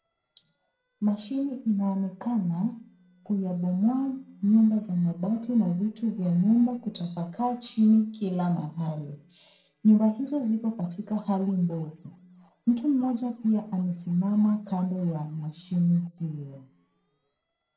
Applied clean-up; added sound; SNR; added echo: neural separator model SepFormer DNS4.